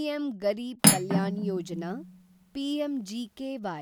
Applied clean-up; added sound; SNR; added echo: none; Cutlery, silverware; -4 dB; none.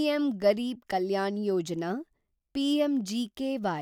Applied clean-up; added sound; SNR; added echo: none; none; none; none.